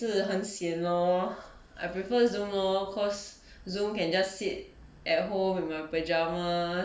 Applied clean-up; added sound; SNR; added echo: none; none; none; none.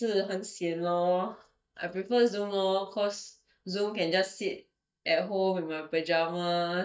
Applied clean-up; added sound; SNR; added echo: neural mask model DeepFilterNet 3.